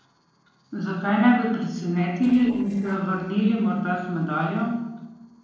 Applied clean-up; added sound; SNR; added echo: neural separator model SepFormer DNS4.